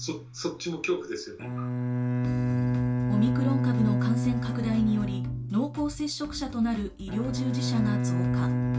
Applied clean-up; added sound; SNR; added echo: none; Bowed string instrument; -2 dB; reverberation time 0.2 s.